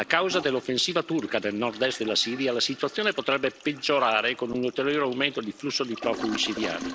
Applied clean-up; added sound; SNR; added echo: none; Toilet flush; 14 dB; none.